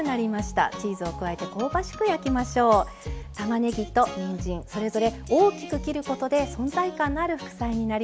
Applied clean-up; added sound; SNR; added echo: none; none; none; none.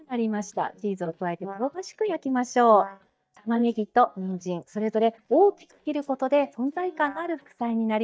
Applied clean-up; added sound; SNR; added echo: neural mask model DeepFilterNet 3.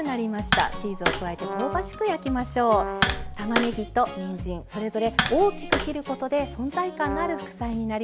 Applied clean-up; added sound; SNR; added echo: none; Tap + Brass instrument; 3 dB; none.